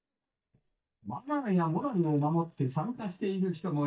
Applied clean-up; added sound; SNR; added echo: neural mask model DeepFilterNet 3.